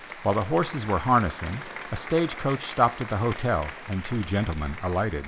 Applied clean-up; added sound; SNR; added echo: none; Applause; 13 dB; none.